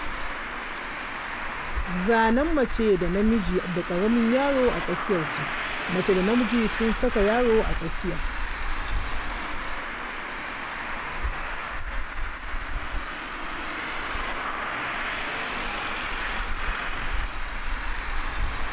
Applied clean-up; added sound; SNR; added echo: none; Traffic noise, roadway noise; 0 dB; none.